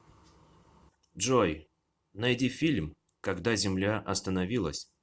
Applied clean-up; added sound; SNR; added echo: none; none; none; none.